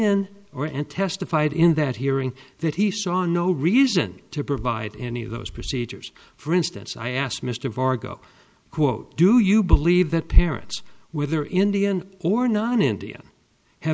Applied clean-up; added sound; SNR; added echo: none; none; none; none.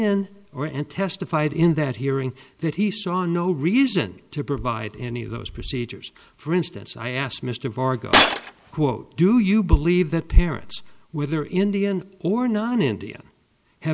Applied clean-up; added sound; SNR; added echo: none; Shatter; -4 dB; none.